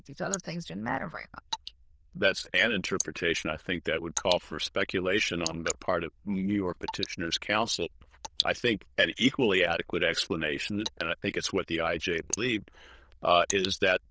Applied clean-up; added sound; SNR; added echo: neural diffusion model UNIVERSE++.